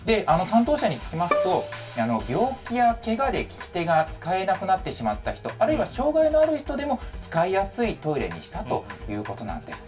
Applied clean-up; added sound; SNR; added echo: none; Bowed string instrument; 9 dB; reverberation time 0.2 s.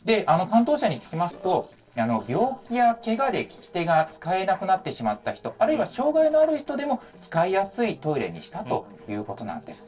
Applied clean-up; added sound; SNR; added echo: neural separator model SepFormer DNS4.